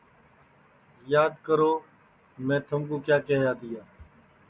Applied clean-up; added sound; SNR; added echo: none; none; none; none.